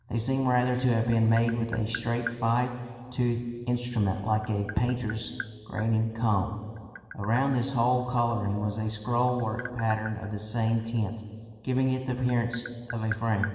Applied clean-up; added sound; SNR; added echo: none; Tap; 17 dB; reverberation time 1.6 s.